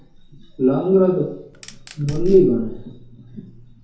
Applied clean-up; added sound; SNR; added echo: none; Fire; 10 dB; reverberation time 2.3 s.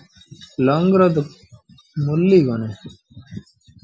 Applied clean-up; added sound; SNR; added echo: none; none; none; none.